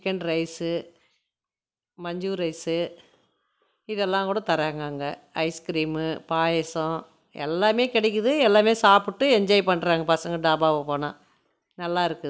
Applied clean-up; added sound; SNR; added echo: none; none; none; none.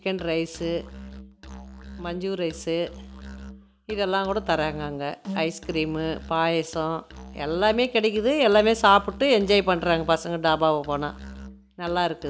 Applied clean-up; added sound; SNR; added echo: none; Musical instrument; 16 dB; none.